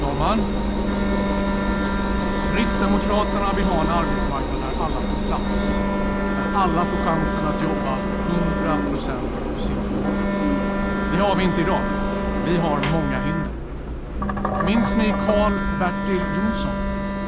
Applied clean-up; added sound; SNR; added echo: none; Wind instrument, woodwind instrument + Engine; -4 dB; none.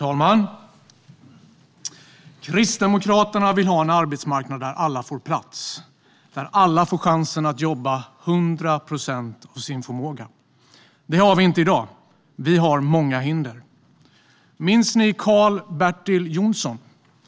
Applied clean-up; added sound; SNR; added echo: none; none; none; none.